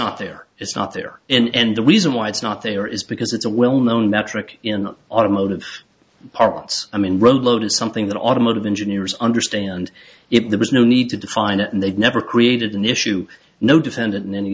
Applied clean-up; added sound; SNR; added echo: none; none; none; none.